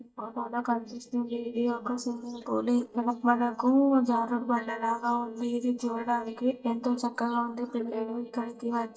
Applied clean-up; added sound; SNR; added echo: neural mask model DeepFilterNet 3.